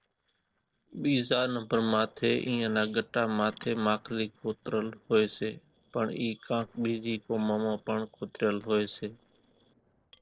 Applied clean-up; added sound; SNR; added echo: neural separator model SepFormer DNS4.